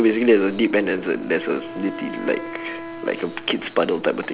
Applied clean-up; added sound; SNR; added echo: none; Wind instrument, woodwind instrument; 15 dB; none.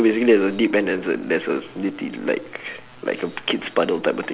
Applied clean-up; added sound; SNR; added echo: none; none; none; none.